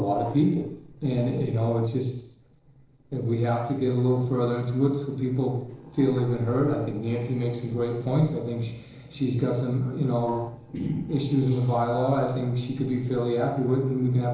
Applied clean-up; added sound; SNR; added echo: neural separator model SepFormer DNS4.